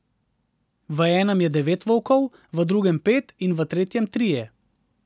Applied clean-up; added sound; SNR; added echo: none; none; none; none.